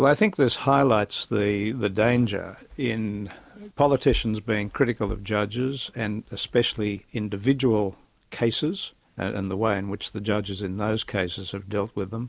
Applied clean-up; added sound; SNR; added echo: none; none; none; none.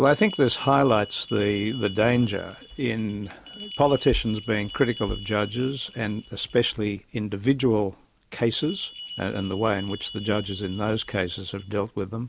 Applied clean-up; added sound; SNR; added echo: none; Bell; 17 dB; none.